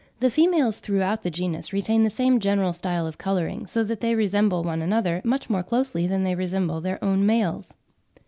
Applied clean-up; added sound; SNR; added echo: none; none; none; none.